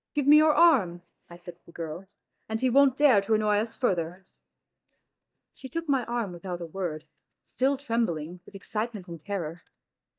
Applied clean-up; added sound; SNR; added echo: neural mask model DeepFilterNet 3.